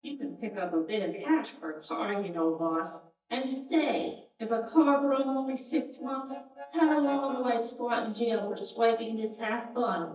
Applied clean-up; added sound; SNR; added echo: neural mask model DeepFilterNet 3.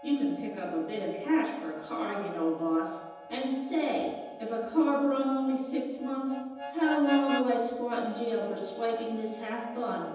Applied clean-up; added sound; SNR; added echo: none; Harmonica; 13 dB; reverberation time 1.1 s.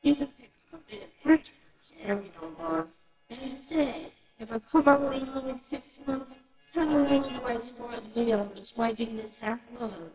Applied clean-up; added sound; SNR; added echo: neural separator model SepFormer WHAMR!.